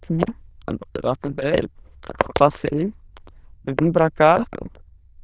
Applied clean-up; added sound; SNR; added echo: neural diffusion model UNIVERSE++.